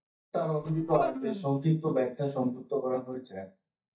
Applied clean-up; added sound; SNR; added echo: neural mask model DeepFilterNet 3.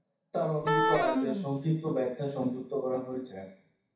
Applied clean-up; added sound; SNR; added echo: none; Wind instrument, woodwind instrument; -2 dB; reverberation time 0.7 s.